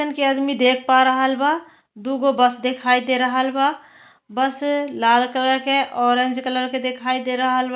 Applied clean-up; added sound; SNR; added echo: none; none; none; none.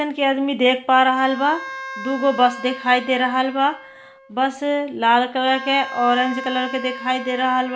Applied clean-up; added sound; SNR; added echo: none; Wind instrument, woodwind instrument; 15 dB; none.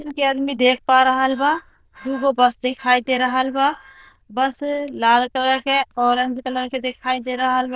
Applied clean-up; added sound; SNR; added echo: neural diffusion model UNIVERSE++.